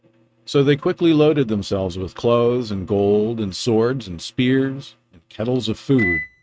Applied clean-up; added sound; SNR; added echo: neural mask model RNNoise.